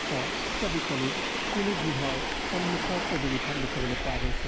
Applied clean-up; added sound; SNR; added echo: none; Subway, metro, underground; -3 dB; none.